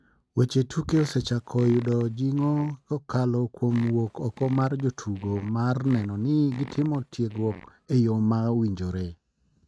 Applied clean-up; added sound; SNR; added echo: neural mask model RNNoise.